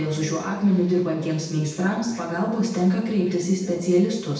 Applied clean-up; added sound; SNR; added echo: none; none; none; reverberation time 0.8 s.